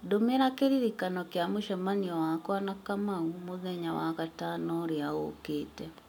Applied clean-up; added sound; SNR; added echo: none; none; none; none.